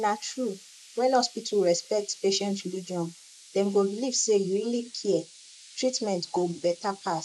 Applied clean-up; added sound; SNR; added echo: neural mask model Resemble Enhance denoiser.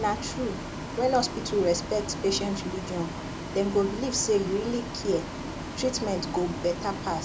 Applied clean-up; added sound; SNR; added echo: none; Bus; 6 dB; none.